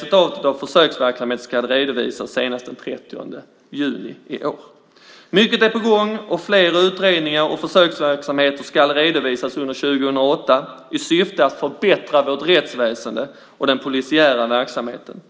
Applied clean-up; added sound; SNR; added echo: none; none; none; none.